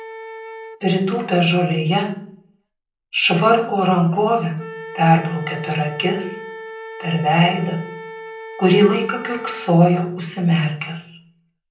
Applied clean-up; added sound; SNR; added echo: none; Wind instrument, woodwind instrument; 17 dB; reverberation time 0.6 s.